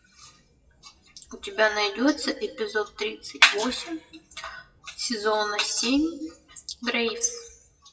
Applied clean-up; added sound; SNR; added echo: classical method WPE with log-MMSE.